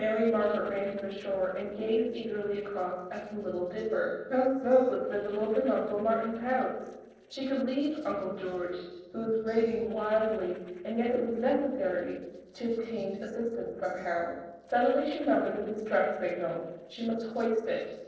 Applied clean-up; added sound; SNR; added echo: neural separator model SepFormer DNS4.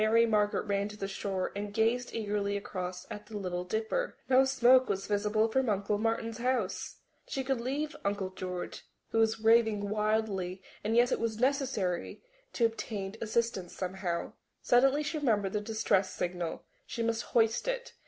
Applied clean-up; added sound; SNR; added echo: none; none; none; none.